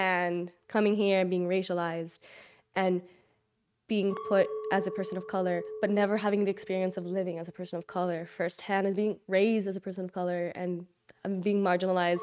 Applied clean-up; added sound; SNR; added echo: neural mask model RNNoise.